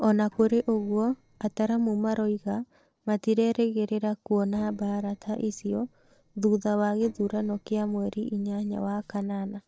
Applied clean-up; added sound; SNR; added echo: neural separator model SepFormer DNS4.